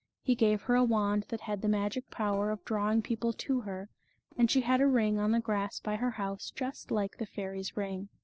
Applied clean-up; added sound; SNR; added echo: neural separator model SepFormer DNS4.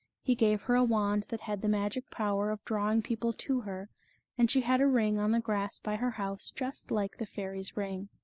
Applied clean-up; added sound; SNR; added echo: neural mask model Resemble Enhance denoiser.